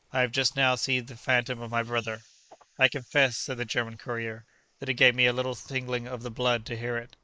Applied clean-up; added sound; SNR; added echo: neural mask model Resemble Enhance denoiser.